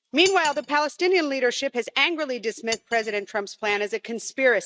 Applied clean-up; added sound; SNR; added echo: neural mask model RNNoise.